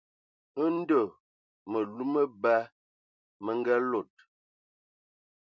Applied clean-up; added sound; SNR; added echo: none; none; none; none.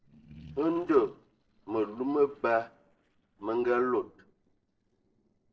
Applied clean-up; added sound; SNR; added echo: neural separator model SepFormer DNS4.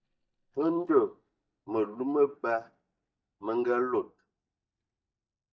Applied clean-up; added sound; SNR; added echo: neural mask model DeepFilterNet 3.